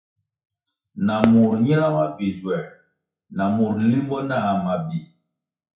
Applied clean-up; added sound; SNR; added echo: classical method WPE with log-MMSE.